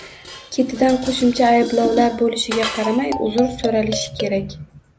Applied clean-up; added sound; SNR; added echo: none; Marimba, xylophone + Dishes, pots, and pans; 10 dB; none.